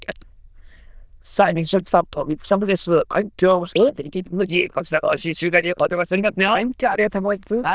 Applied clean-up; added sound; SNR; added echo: neural diffusion model UNIVERSE++.